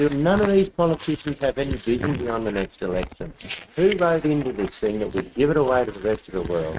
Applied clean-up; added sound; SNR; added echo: neural mask model RNNoise.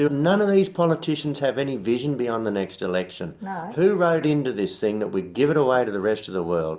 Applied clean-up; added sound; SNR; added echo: none; none; none; none.